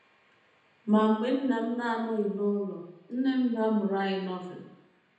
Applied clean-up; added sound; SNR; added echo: none; none; none; reverberation time 0.9 s.